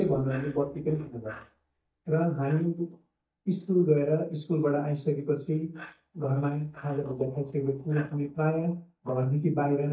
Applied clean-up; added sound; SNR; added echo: neural mask model DeepFilterNet 3.